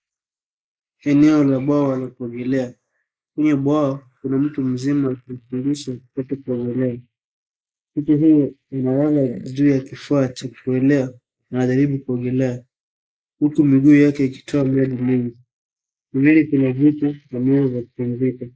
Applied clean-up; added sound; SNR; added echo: neural mask model Resemble Enhance denoiser.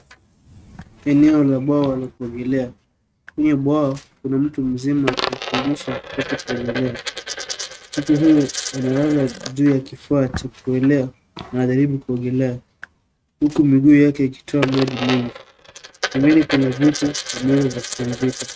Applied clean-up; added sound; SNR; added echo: neural mask model RNNoise.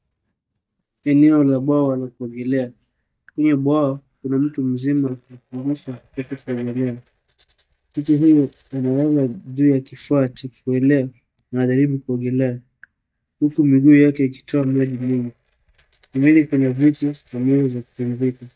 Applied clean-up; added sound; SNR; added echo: neural mask model DeepFilterNet 3.